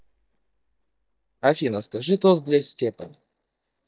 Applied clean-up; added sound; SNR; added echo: neural mask model DeepFilterNet 3.